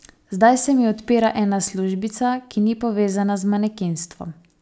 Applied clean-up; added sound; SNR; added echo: none; none; none; none.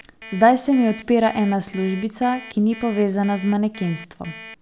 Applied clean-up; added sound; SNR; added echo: none; Alarm; 19 dB; none.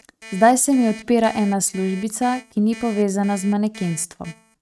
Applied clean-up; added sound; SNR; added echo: neural mask model RNNoise.